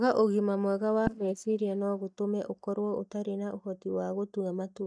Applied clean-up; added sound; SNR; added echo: neural mask model DeepFilterNet 3.